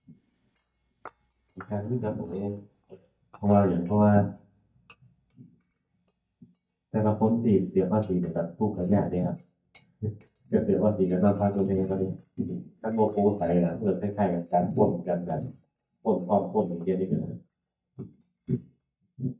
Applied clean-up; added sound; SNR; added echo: neural mask model DeepFilterNet 3.